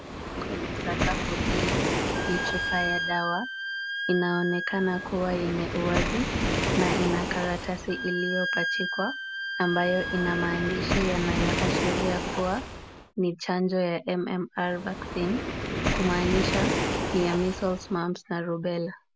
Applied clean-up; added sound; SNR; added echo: none; Wind instrument, woodwind instrument + Waves, surf; 0 dB; none.